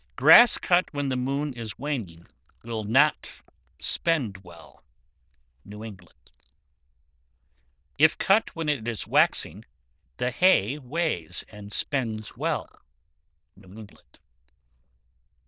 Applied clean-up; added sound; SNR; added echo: neural diffusion model UNIVERSE++.